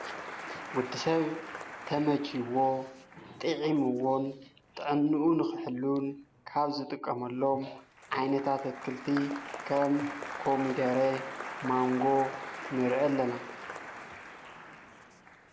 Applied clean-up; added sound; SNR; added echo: none; Applause; 12 dB; none.